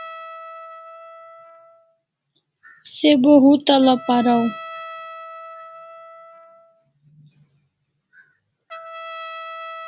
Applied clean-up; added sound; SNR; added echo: none; Trumpet; 16 dB; none.